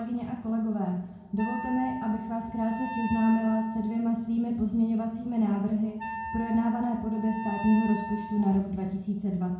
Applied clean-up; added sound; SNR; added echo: none; Wind instrument, woodwind instrument; 10 dB; reverberation time 0.6 s.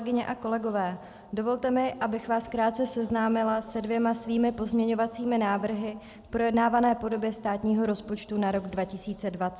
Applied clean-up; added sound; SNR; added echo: none; none; none; none.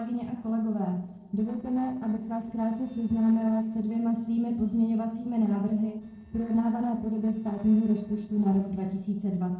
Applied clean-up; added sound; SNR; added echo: neural separator model SepFormer DNS4.